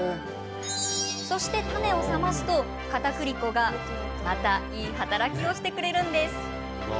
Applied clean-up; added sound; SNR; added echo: none; none; none; none.